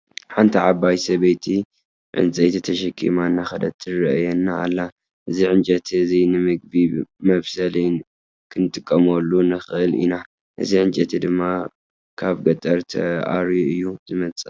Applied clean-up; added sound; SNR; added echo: none; none; none; none.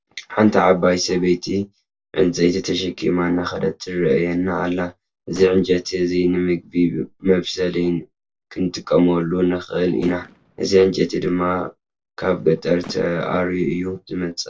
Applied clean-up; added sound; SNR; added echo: neural separator model SepFormer DNS4.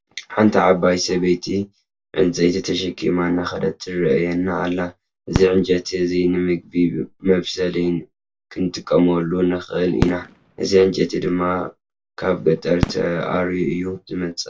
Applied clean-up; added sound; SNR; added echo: none; Fireworks; 10 dB; reverberation time 0.1 s.